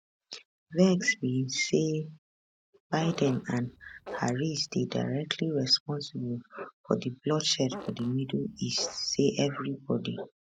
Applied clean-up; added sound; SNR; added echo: none; Fart; 15 dB; none.